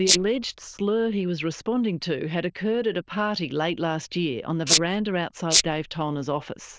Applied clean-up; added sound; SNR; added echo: neural diffusion model UNIVERSE++.